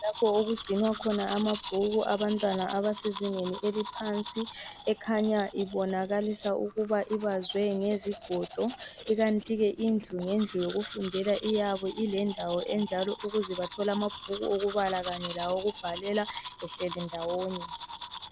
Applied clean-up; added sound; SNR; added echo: none; Domestic sounds, home sounds; 13 dB; none.